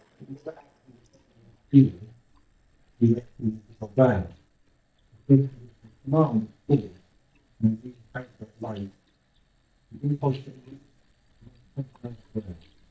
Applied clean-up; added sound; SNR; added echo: neural mask model DeepFilterNet 3.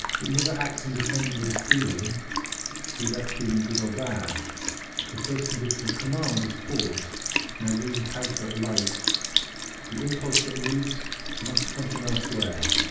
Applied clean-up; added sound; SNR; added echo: none; Sink (filling or washing) / Liquid; -1 dB; reverberation time 0.8 s.